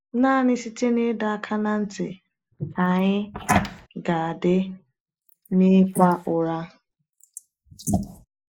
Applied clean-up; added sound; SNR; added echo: neural mask model Resemble Enhance denoiser.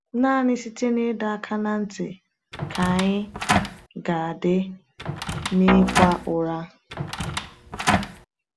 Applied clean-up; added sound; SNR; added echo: none; Guitar + Door; 1 dB; none.